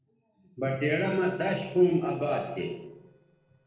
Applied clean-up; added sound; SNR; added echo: neural separator model SepFormer DNS4.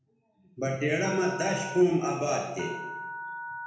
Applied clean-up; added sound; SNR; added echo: none; Telephone; 11 dB; reverberation time 1.0 s.